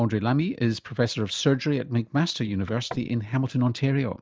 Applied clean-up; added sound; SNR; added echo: neural mask model Resemble Enhance denoiser.